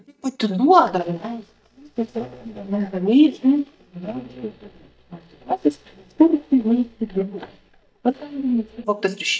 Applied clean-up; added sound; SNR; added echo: neural mask model DeepFilterNet 3.